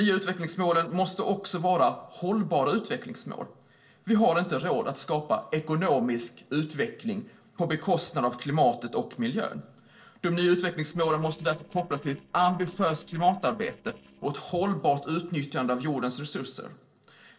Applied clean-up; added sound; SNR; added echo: neural separator model SepFormer DNS4.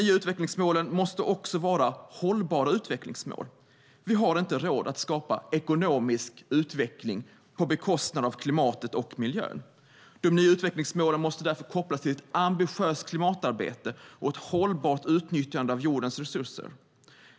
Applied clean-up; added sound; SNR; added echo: none; none; none; none.